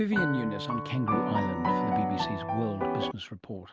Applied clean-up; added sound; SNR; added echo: none; Piano; -2 dB; none.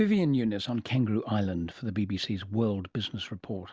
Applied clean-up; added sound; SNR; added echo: none; none; none; none.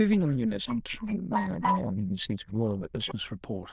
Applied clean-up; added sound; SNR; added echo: neural diffusion model UNIVERSE++.